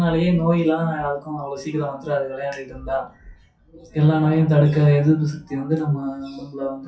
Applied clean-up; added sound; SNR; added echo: classical method WPE with log-MMSE.